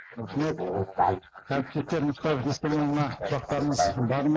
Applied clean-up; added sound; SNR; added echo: neural mask model Resemble Enhance denoiser.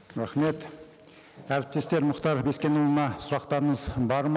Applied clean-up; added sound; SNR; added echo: none; none; none; none.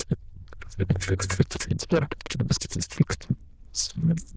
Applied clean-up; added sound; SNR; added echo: neural diffusion model UNIVERSE++.